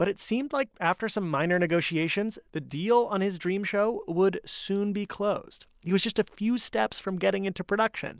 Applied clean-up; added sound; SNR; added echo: none; none; none; none.